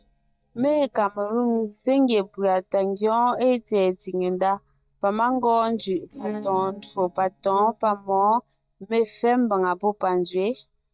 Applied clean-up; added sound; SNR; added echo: neural mask model DeepFilterNet 3.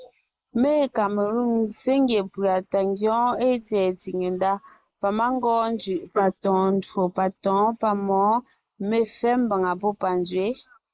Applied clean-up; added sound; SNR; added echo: neural mask model Resemble Enhance denoiser.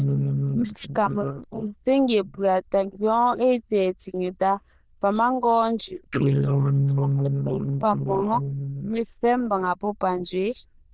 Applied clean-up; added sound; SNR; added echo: neural diffusion model UNIVERSE++.